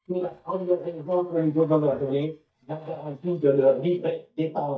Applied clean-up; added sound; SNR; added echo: neural mask model DeepFilterNet 3.